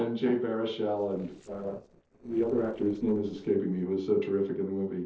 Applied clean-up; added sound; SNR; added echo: neural separator model SepFormer DNS4.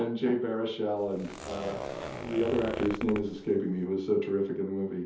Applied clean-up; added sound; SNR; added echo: none; Zipper (clothing); 9 dB; reverberation time 0.5 s.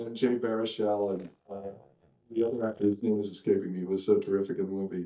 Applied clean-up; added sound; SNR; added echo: neural mask model DeepFilterNet 3.